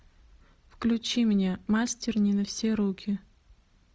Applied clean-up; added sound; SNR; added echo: none; none; none; none.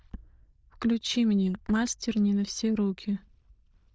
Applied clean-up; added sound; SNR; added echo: neural diffusion model UNIVERSE++.